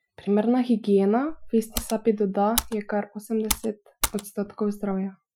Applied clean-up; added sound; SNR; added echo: classical method Wiener filter.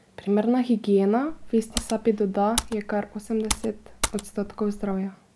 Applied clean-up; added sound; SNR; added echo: none; Computer keyboard; 8 dB; none.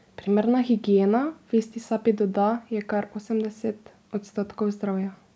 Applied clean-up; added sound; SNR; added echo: none; none; none; none.